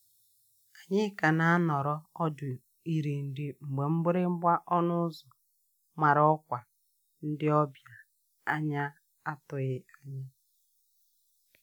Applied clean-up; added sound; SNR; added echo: none; none; none; none.